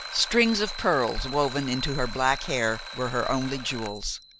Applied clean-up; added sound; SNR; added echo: none; Alarm; 12 dB; none.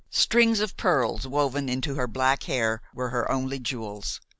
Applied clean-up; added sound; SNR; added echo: none; none; none; none.